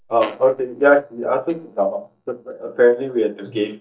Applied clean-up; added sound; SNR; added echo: neural mask model DeepFilterNet 3.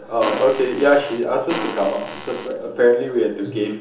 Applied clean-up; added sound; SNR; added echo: none; Fart; 11 dB; reverberation time 1.2 s.